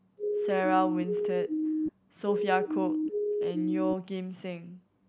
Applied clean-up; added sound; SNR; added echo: none; Siren; -4 dB; none.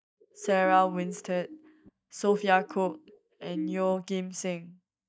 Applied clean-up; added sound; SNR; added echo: neural mask model DeepFilterNet 3.